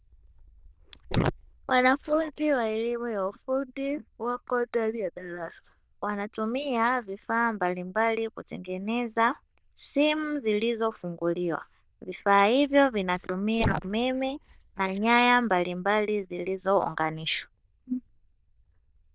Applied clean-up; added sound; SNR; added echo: neural diffusion model UNIVERSE++.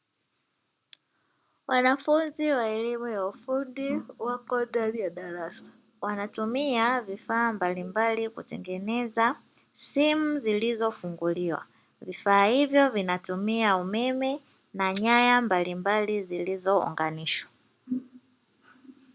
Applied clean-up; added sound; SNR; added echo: none; none; none; none.